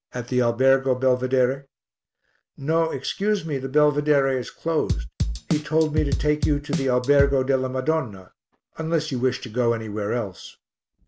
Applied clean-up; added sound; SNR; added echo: none; Drum / Drum kit; 2 dB; none.